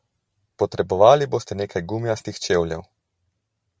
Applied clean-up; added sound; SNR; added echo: none; none; none; none.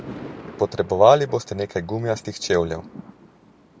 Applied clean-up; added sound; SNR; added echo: none; Thunder; 18 dB; none.